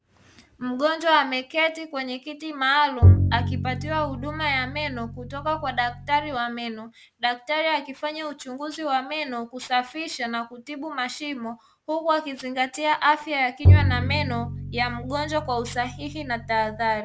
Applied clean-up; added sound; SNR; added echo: none; Bowed string instrument; -3 dB; none.